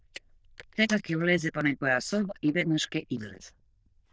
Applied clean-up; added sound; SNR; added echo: neural diffusion model UNIVERSE++.